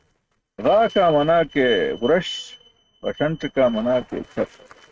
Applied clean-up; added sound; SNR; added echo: neural mask model RNNoise.